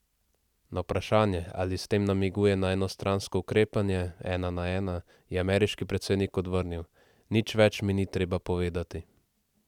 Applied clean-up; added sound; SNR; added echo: none; none; none; none.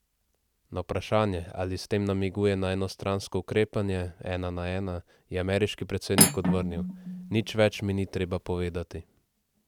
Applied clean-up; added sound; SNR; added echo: none; Cutlery, silverware; 0 dB; none.